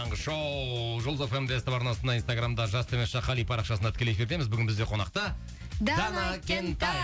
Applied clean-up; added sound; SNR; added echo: none; none; none; none.